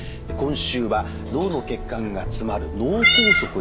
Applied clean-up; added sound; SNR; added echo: none; Meow; 0 dB; none.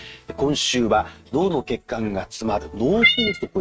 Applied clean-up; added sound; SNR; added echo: neural mask model RNNoise.